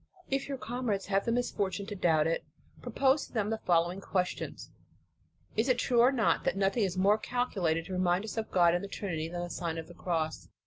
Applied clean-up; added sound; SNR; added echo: none; none; none; none.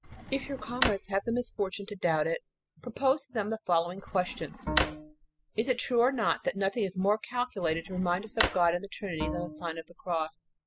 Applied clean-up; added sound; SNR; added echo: classical method spectral subtraction.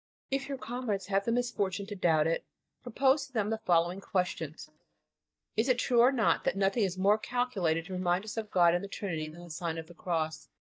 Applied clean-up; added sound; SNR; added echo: neural mask model DeepFilterNet 3.